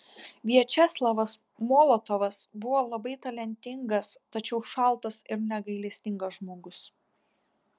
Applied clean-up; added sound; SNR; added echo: none; none; none; none.